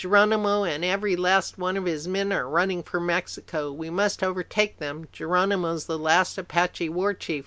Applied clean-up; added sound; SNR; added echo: none; none; none; none.